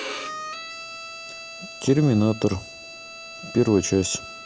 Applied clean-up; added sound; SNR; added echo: none; Bowed string instrument; 12 dB; none.